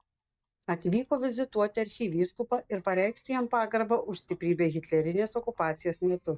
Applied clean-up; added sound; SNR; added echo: neural mask model DeepFilterNet 3.